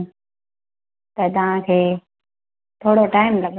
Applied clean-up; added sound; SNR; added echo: none; none; none; none.